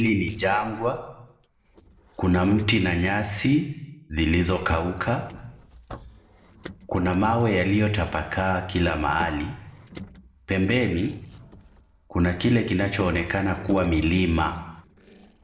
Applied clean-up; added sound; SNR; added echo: neural separator model SepFormer DNS4.